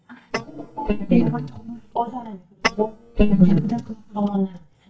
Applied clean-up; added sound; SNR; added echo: neural mask model DeepFilterNet 3.